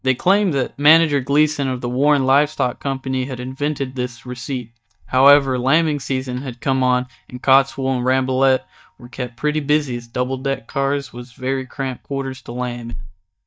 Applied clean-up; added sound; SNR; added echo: neural mask model DeepFilterNet 3.